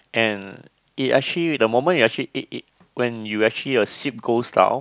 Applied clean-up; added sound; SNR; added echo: none; none; none; none.